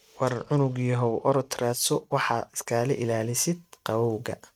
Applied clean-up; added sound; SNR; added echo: neural mask model RNNoise.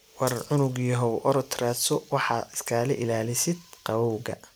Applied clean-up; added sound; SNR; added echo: none; Rattle (instrument); 18 dB; none.